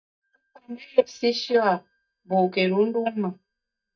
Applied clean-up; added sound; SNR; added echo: neural mask model DeepFilterNet 3.